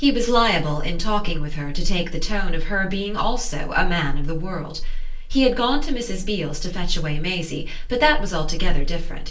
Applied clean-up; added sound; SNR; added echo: none; none; none; reverberation time 0.3 s.